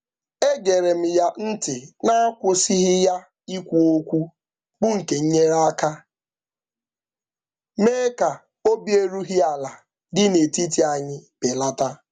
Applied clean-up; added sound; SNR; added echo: none; none; none; none.